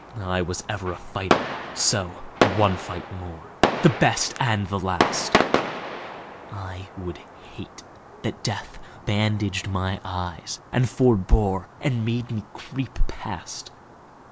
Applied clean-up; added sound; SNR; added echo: none; Fireworks; 4 dB; none.